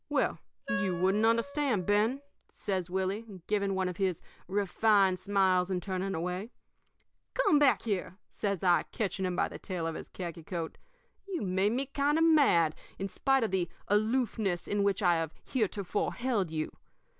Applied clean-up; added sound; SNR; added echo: none; Wind instrument, woodwind instrument; 12 dB; none.